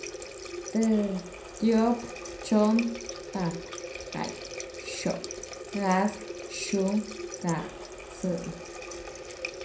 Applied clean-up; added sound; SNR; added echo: none; Water tap, faucet; 9 dB; reverberation time 0.4 s.